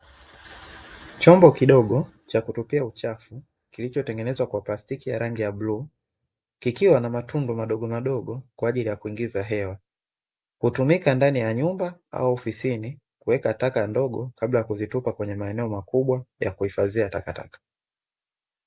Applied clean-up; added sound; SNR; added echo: none; none; none; none.